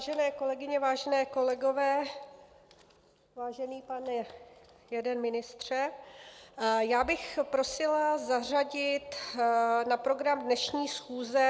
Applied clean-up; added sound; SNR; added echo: none; none; none; none.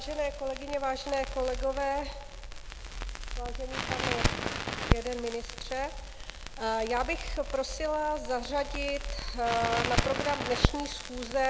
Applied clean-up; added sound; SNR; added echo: none; Crackle; 1 dB; none.